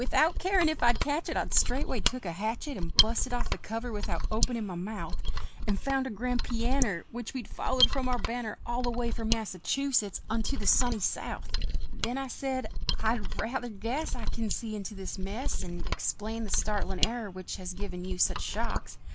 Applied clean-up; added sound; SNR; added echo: neural mask model Resemble Enhance denoiser.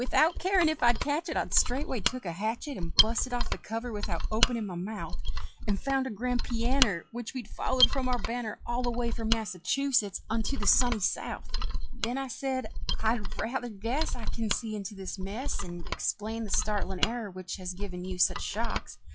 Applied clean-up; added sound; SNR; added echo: classical method log-MMSE.